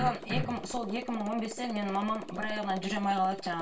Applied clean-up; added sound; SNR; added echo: none; Motorcycle; 14 dB; reverberation time 0.2 s.